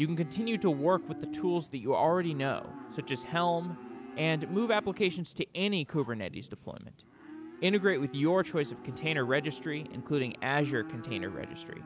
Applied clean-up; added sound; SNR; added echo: none; Livestock, farm animals, working animals; 13 dB; none.